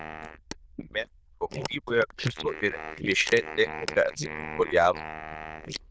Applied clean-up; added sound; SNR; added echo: neural diffusion model UNIVERSE++.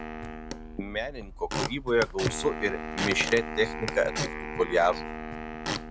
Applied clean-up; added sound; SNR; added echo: none; Squeak / Wood + Wind instrument, woodwind instrument; 5 dB; none.